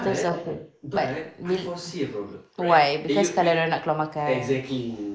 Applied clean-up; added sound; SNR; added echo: neural mask model Resemble Enhance denoiser.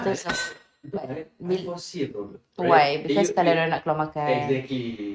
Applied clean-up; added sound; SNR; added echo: neural mask model RNNoise.